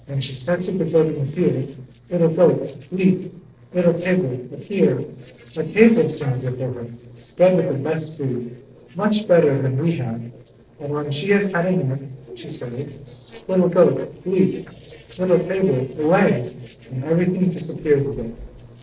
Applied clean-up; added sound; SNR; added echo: neural separator model SepFormer DNS4.